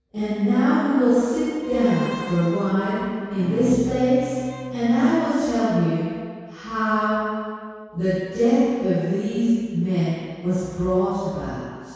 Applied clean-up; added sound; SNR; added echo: none; Bowed string instrument; 11 dB; reverberation time 2.0 s.